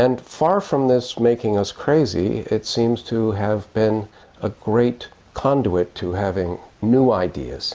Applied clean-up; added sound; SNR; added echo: none; none; none; none.